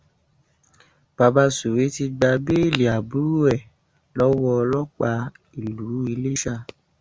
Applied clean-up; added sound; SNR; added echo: none; none; none; none.